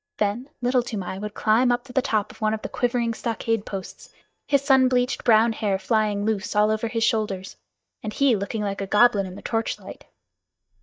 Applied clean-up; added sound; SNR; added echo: neural mask model DeepFilterNet 3.